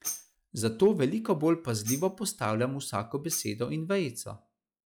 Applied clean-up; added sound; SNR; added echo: classical method log-MMSE.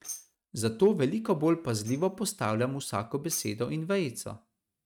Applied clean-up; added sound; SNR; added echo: neural mask model RNNoise.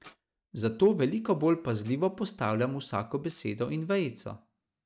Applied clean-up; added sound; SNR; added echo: neural mask model DeepFilterNet 3.